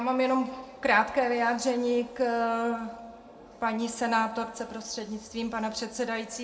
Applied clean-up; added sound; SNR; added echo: none; none; none; reverberation time 1.4 s.